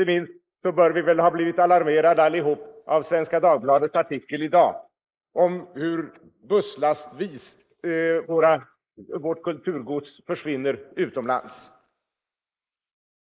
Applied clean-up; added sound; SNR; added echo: neural mask model Resemble Enhance denoiser.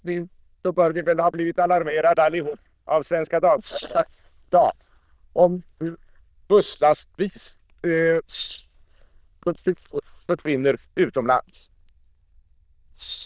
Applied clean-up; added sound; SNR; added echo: neural diffusion model UNIVERSE++.